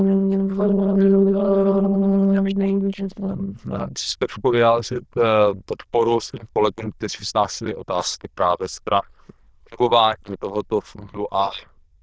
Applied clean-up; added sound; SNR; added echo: neural diffusion model UNIVERSE++.